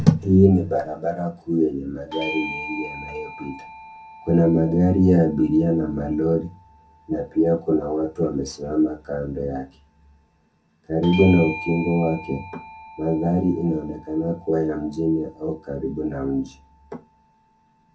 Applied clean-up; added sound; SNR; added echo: none; Bell / Doorbell; 17 dB; reverberation time 0.3 s.